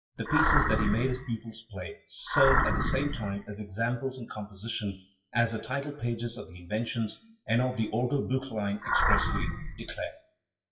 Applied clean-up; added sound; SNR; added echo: classical method WPE with log-MMSE.